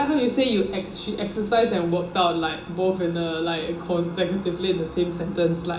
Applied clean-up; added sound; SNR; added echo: none; none; none; reverberation time 0.2 s.